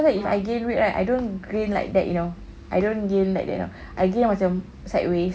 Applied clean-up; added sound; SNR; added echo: none; none; none; none.